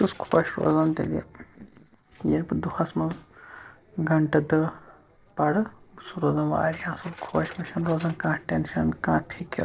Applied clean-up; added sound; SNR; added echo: neural separator model SepFormer DNS4.